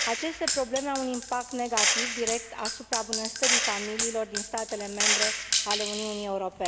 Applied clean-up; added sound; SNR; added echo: none; Gunshot, gunfire; -2 dB; none.